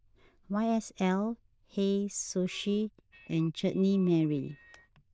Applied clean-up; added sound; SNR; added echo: neural diffusion model UNIVERSE++.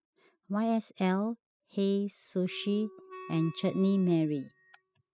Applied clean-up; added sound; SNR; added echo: classical method spectral subtraction.